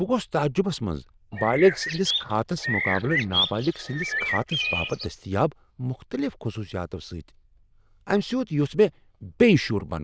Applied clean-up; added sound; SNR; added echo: neural diffusion model UNIVERSE++.